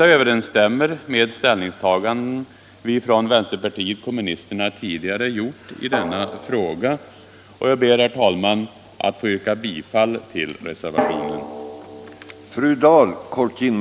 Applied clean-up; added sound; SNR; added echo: none; Drum; 14 dB; none.